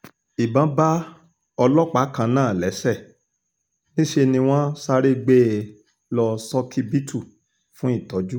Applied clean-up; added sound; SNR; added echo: none; none; none; none.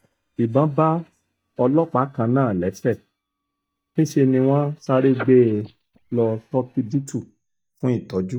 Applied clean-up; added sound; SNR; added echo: neural mask model DeepFilterNet 3.